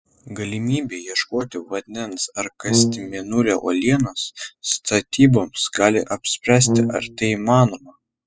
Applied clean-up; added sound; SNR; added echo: classical method spectral subtraction.